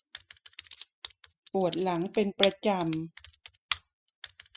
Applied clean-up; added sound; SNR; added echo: classical method spectral subtraction.